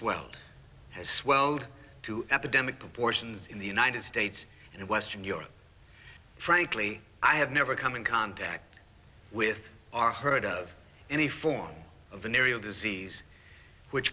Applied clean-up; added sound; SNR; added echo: none; none; none; none.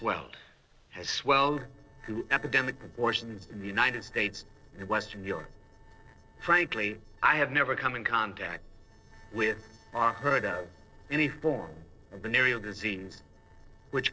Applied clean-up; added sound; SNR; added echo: neural separator model SepFormer DNS4.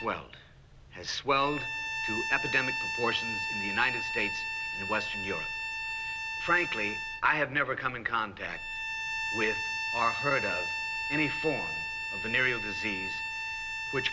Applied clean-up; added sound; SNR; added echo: none; Bowed string instrument; 2 dB; none.